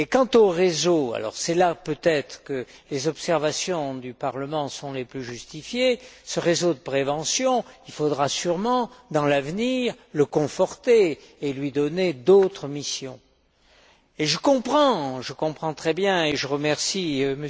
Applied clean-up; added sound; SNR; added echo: none; none; none; none.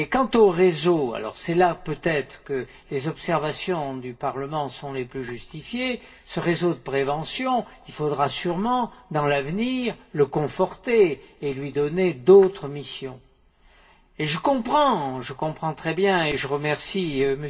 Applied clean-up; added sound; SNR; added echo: none; none; none; reverberation time 0.2 s.